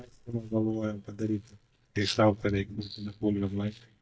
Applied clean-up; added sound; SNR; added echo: neural mask model DeepFilterNet 3.